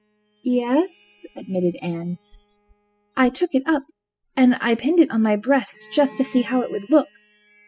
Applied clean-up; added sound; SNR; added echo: classical method spectral subtraction.